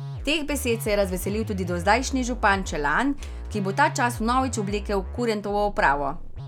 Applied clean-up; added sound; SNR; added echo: none; Musical instrument; 8 dB; none.